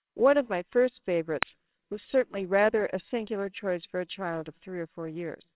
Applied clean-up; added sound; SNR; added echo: neural separator model SepFormer WHAMR!.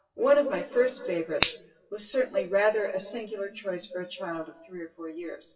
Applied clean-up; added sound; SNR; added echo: classical method WPE with log-MMSE.